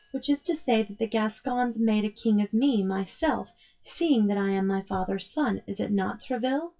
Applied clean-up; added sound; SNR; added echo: classical method WPE with log-MMSE.